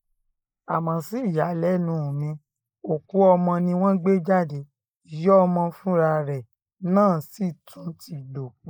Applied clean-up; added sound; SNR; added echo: neural mask model Resemble Enhance denoiser.